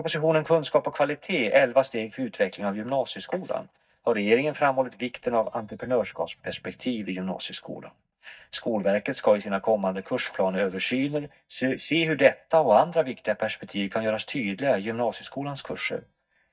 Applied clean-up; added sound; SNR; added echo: neural mask model DeepFilterNet 3.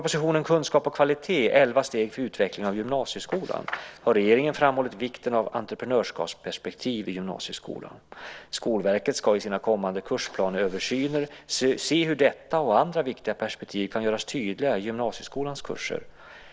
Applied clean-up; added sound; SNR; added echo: none; none; none; none.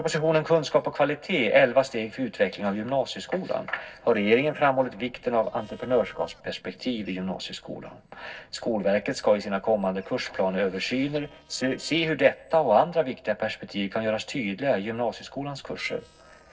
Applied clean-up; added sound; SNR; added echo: neural separator model SepFormer DNS4.